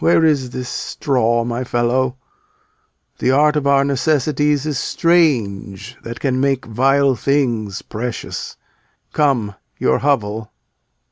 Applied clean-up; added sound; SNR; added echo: none; none; none; none.